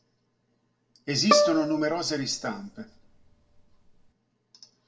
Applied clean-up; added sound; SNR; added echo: none; Bowed string instrument; -1 dB; reverberation time 0.4 s.